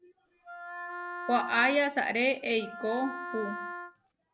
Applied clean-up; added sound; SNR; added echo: none; Wind instrument, woodwind instrument; 9 dB; none.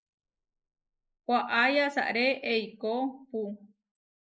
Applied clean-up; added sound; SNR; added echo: neural mask model Resemble Enhance denoiser.